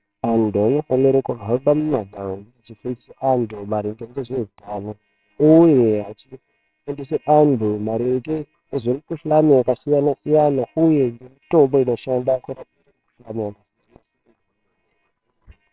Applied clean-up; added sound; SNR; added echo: neural separator model SepFormer WHAMR!.